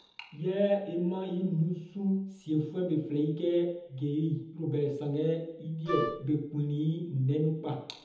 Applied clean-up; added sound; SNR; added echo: none; Wind instrument, woodwind instrument; 6 dB; reverberation time 1.0 s.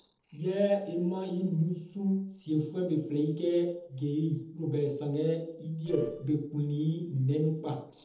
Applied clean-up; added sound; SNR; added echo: neural separator model SepFormer DNS4.